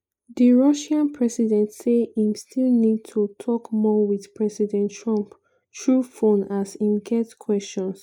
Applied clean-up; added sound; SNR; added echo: neural mask model Resemble Enhance denoiser.